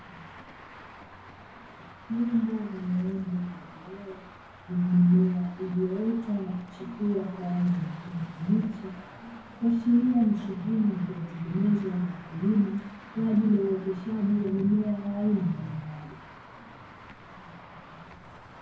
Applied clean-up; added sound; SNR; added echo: none; Traffic noise, roadway noise; 19 dB; reverberation time 0.9 s.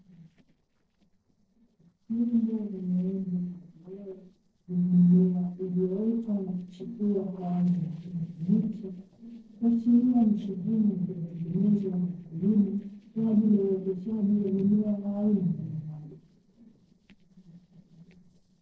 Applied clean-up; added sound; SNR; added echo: neural separator model SepFormer DNS4.